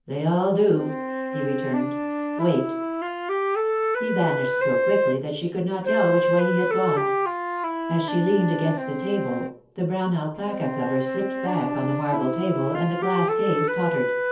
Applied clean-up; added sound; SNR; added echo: none; Wind instrument, woodwind instrument; 0 dB; reverberation time 0.5 s.